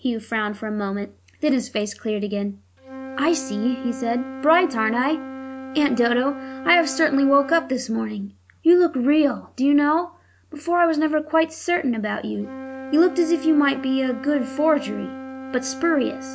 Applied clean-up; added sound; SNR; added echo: none; Wind instrument, woodwind instrument; 14 dB; none.